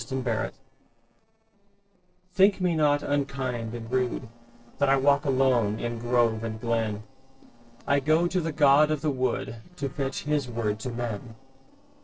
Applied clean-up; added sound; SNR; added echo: neural separator model SepFormer DNS4.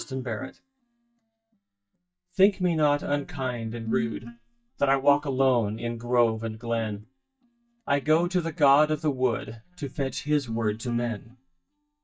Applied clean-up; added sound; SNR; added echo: neural mask model DeepFilterNet 3.